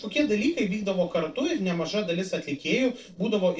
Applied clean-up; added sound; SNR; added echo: neural separator model SepFormer DNS4.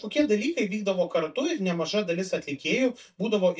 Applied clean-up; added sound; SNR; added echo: neural mask model DeepFilterNet 3.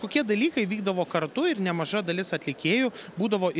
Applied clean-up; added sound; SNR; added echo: none; none; none; none.